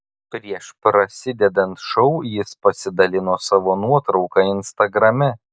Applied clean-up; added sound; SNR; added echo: none; none; none; none.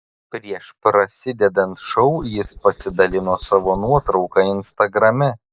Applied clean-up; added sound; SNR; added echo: neural mask model Resemble Enhance denoiser.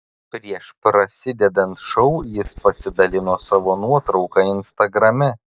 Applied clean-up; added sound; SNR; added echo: neural mask model DeepFilterNet 3.